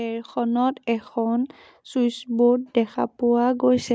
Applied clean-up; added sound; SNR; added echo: none; none; none; none.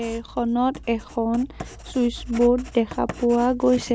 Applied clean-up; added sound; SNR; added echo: none; Writing; 15 dB; none.